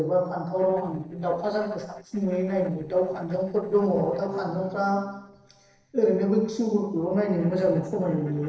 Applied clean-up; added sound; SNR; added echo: neural separator model SepFormer DNS4.